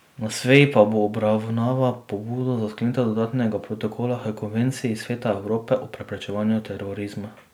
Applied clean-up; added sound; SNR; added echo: none; none; none; none.